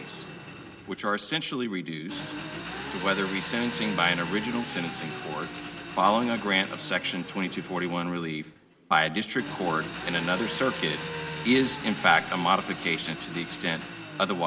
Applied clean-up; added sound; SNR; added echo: none; Engine; 9 dB; reverberation time 2.8 s.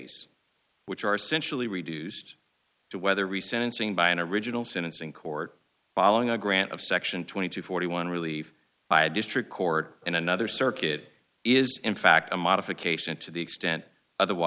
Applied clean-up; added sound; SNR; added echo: none; none; none; none.